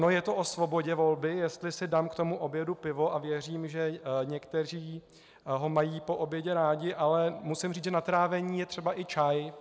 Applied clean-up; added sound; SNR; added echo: none; none; none; none.